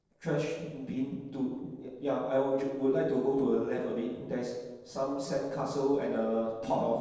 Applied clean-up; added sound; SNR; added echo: neural separator model SepFormer DNS4.